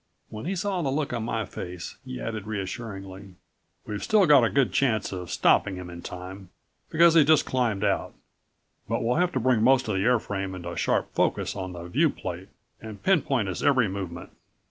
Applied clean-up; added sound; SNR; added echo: none; none; none; none.